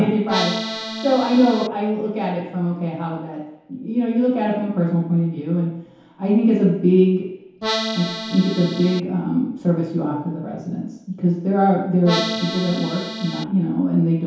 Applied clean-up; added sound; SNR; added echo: none; Accordion; 6 dB; reverberation time 0.8 s.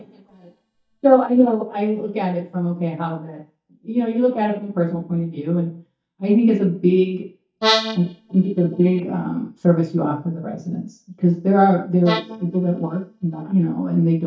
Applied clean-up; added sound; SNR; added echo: neural mask model DeepFilterNet 3.